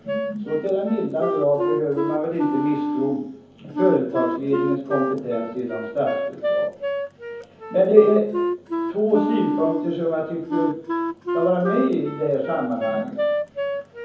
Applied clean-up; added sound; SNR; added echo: none; Wind instrument, woodwind instrument; 3 dB; reverberation time 0.7 s.